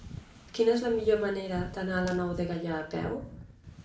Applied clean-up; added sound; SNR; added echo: none; Wind / Ocean; 13 dB; reverberation time 0.5 s.